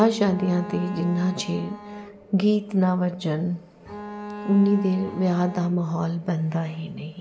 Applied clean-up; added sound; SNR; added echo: none; Bowed string instrument; 13 dB; none.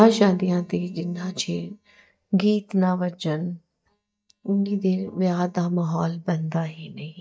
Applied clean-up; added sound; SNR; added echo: neural mask model DeepFilterNet 3.